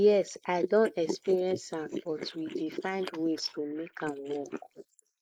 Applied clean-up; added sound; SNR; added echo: neural mask model Resemble Enhance denoiser.